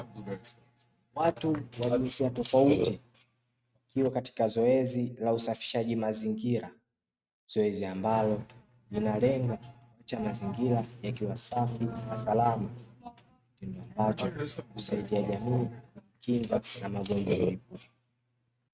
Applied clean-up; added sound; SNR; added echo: neural mask model RNNoise.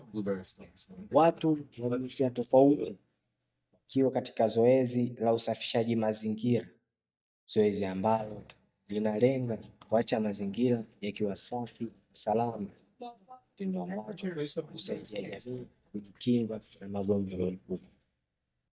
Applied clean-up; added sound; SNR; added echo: neural mask model DeepFilterNet 3.